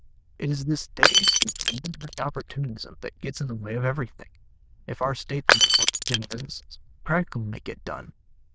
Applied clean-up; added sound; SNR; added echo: neural diffusion model UNIVERSE++.